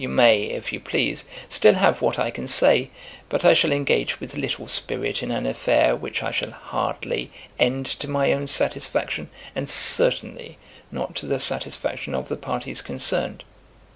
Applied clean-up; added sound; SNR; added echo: none; none; none; none.